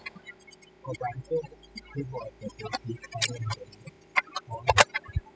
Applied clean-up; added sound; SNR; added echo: classical method spectral subtraction.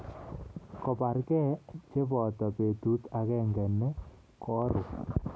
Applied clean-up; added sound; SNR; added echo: none; none; none; none.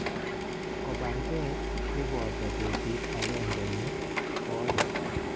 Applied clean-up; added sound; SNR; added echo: none; Printer; -5 dB; none.